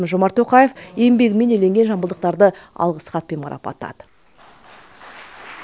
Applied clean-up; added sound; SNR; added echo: none; none; none; none.